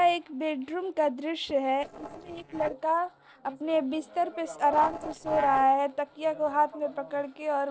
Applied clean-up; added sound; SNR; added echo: neural separator model SepFormer DNS4.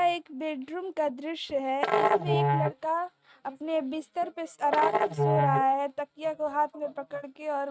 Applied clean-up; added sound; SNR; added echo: neural mask model RNNoise.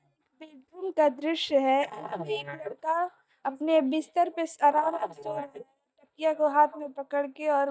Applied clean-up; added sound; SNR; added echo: neural mask model DeepFilterNet 3.